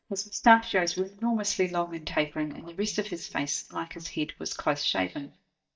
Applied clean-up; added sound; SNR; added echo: neural mask model DeepFilterNet 3.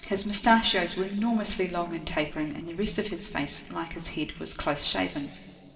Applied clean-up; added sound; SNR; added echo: neural separator model SepFormer DNS4.